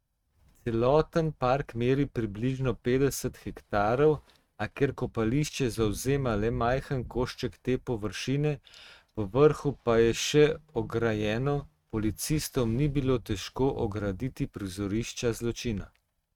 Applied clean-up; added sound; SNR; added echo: neural mask model RNNoise.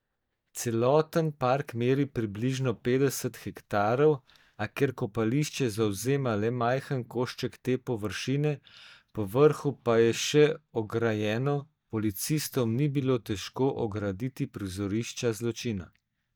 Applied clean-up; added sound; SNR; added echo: neural mask model DeepFilterNet 3.